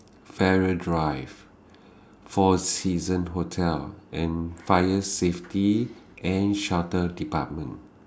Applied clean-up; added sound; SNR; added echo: none; none; none; none.